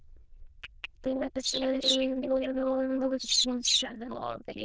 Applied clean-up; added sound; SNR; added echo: neural diffusion model UNIVERSE++.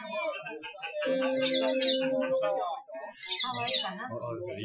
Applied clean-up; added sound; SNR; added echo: classical method Wiener filter.